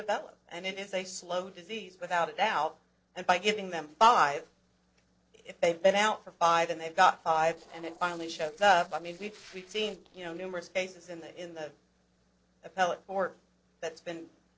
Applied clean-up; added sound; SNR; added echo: neural separator model SepFormer DNS4.